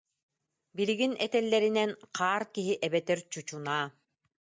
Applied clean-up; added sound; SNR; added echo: none; none; none; none.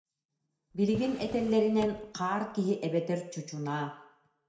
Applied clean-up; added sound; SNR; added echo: none; Drawer open or close; 16 dB; reverberation time 0.6 s.